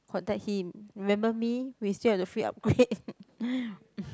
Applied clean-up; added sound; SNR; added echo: none; none; none; none.